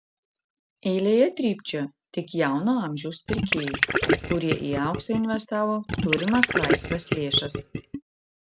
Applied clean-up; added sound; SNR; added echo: none; Gurgling; 0 dB; none.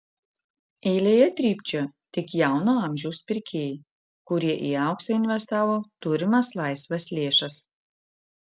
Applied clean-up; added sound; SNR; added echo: none; none; none; none.